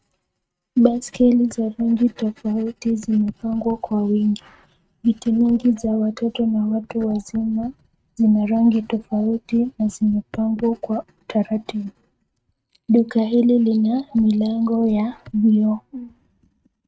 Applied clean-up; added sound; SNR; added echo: neural mask model RNNoise.